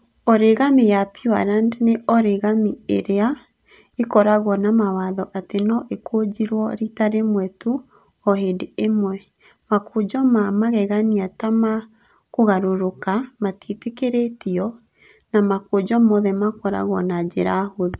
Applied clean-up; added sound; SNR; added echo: none; none; none; none.